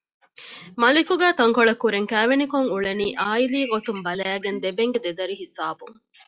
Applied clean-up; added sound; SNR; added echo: classical method log-MMSE.